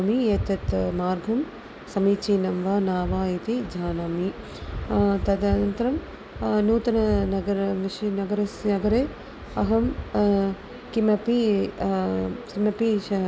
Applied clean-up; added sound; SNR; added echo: none; none; none; none.